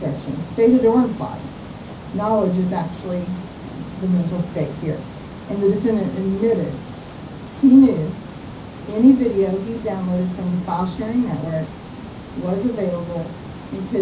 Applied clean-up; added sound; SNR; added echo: none; Water; 13 dB; reverberation time 0.5 s.